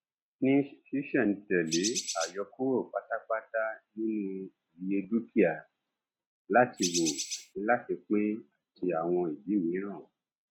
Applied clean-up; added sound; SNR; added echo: neural mask model RNNoise.